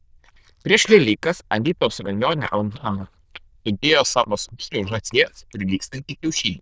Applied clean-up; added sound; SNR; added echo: neural diffusion model UNIVERSE++.